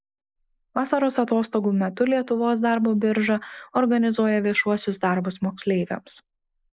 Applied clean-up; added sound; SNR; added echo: neural mask model Resemble Enhance denoiser.